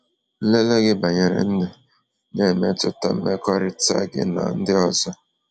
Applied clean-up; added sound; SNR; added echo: none; none; none; none.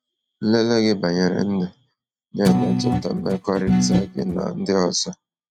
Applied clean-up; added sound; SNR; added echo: neural mask model RNNoise.